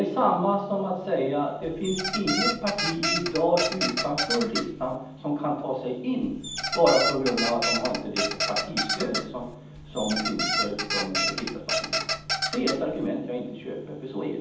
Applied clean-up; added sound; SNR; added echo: none; Squeak; 2 dB; reverberation time 0.8 s.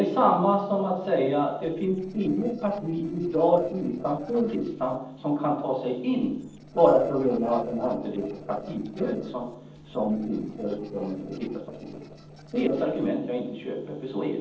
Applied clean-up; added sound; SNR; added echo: neural separator model SepFormer DNS4.